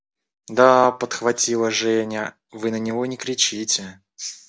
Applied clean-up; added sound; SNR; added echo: none; none; none; none.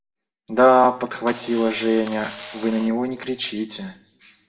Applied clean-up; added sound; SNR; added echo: none; Camera; 17 dB; reverberation time 0.8 s.